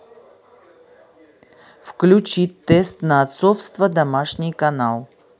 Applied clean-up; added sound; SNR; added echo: none; none; none; none.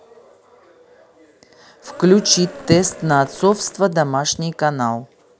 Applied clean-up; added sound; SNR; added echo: none; Cheering; 16 dB; none.